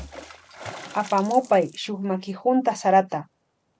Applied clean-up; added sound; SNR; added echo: none; Water / Splash, splatter; 20 dB; none.